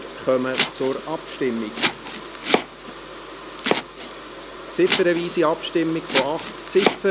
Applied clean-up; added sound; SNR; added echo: none; Domestic sounds, home sounds; 1 dB; none.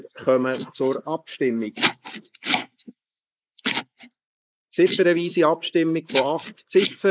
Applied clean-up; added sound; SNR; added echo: neural mask model Resemble Enhance denoiser.